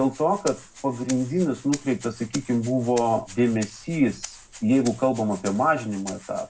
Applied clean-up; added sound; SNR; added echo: none; Rattle (instrument); 17 dB; reverberation time 0.4 s.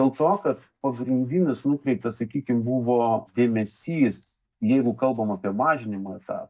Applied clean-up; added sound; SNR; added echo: neural mask model DeepFilterNet 3.